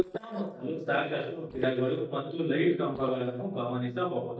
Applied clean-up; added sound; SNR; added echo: neural mask model DeepFilterNet 3.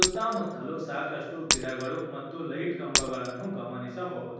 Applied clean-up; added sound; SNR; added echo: none; Shatter; 1 dB; reverberation time 1.3 s.